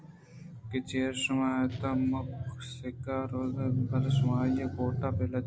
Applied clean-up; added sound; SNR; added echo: none; Guitar; 16 dB; none.